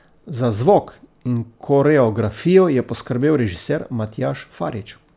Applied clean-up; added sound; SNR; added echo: none; none; none; none.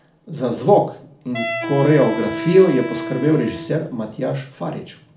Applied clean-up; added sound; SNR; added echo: none; Wind instrument, woodwind instrument; 10 dB; reverberation time 0.4 s.